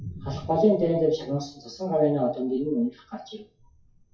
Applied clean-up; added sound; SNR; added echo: classical method WPE with log-MMSE.